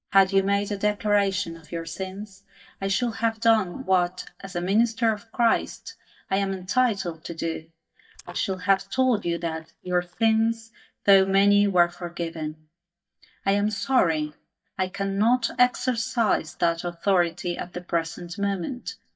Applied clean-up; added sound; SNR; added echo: neural mask model DeepFilterNet 3.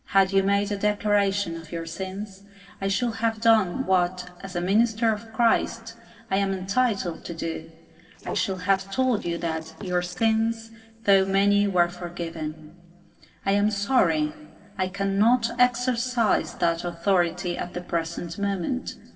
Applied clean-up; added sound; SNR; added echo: neural separator model SepFormer DNS4.